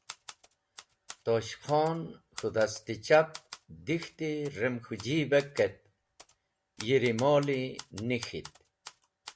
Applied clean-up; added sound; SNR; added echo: none; Typewriter; 20 dB; none.